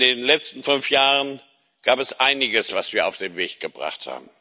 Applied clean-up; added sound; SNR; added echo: none; none; none; none.